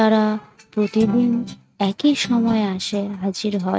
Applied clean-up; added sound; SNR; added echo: neural mask model RNNoise.